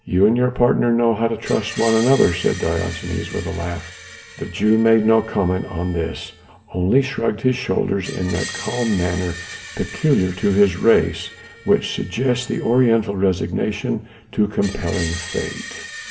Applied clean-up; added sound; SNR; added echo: none; Screech; 16 dB; reverberation time 0.7 s.